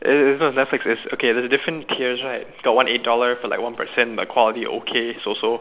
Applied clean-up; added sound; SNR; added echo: none; none; none; none.